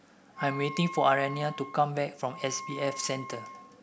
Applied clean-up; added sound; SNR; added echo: none; Wind instrument, woodwind instrument; 12 dB; none.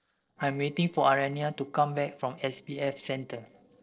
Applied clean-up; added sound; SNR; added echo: neural separator model SepFormer DNS4.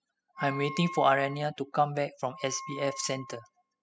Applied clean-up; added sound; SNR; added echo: classical method spectral subtraction.